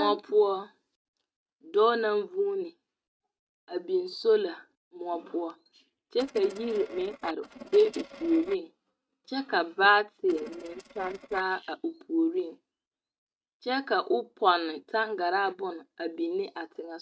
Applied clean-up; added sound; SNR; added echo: neural mask model RNNoise.